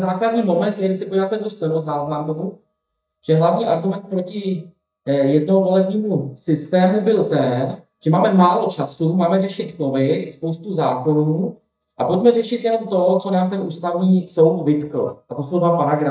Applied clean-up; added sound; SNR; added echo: neural mask model DeepFilterNet 3.